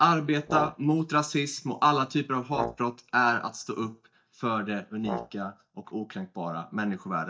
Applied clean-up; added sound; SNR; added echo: neural mask model DeepFilterNet 3.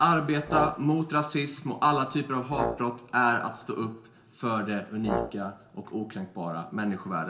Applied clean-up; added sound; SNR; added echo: none; Brass instrument; 9 dB; reverberation time 1.9 s.